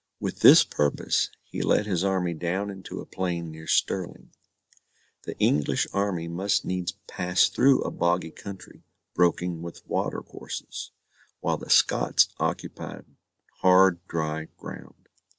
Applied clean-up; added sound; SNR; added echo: none; none; none; none.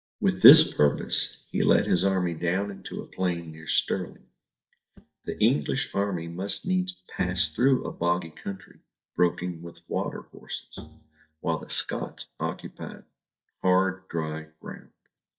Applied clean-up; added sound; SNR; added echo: neural mask model DeepFilterNet 3.